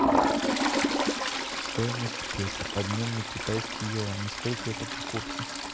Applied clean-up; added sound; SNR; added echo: none; Toilet flush; -5 dB; none.